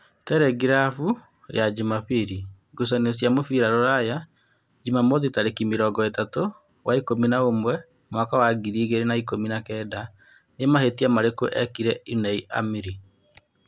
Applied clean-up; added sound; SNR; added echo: none; none; none; none.